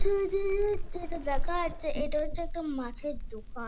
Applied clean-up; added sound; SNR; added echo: neural mask model Resemble Enhance denoiser.